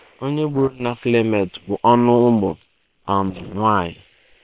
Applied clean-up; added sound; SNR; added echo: neural separator model SepFormer WHAM!.